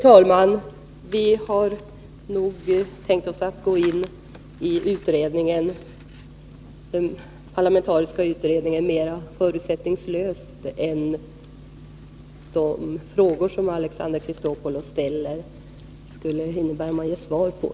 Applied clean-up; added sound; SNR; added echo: none; none; none; none.